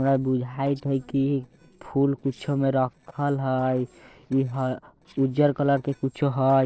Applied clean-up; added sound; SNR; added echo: neural separator model SepFormer DNS4.